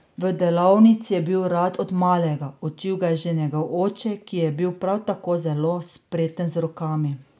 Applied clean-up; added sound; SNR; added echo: none; none; none; none.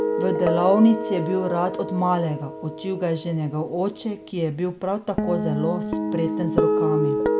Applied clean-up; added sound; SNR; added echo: none; Guitar; 2 dB; none.